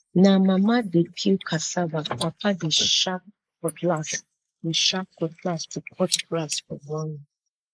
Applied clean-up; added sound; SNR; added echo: neural mask model Resemble Enhance denoiser.